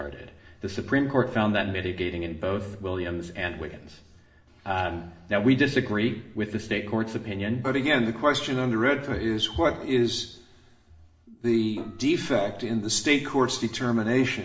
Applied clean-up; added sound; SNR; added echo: none; Gong; 18 dB; reverberation time 0.9 s.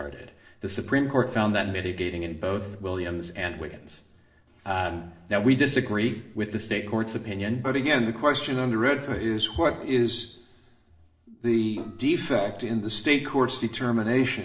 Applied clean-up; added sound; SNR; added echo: neural separator model SepFormer DNS4.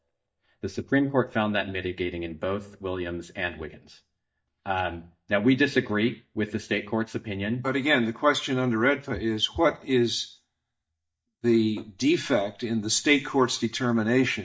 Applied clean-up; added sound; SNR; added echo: neural mask model DeepFilterNet 3.